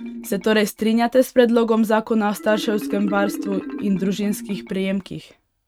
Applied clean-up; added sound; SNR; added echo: neural mask model RNNoise.